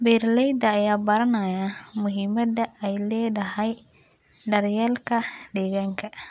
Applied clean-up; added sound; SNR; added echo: none; none; none; none.